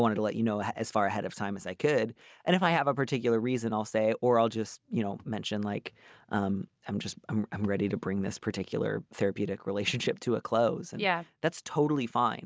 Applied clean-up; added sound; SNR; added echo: none; none; none; none.